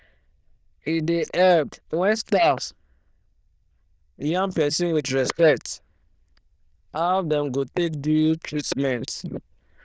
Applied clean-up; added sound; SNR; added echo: neural diffusion model UNIVERSE++.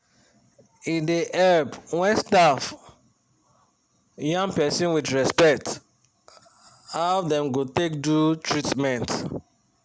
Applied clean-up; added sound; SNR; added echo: none; none; none; none.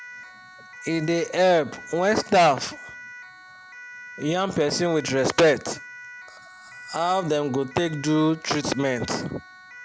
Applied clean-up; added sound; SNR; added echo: none; Siren; 18 dB; none.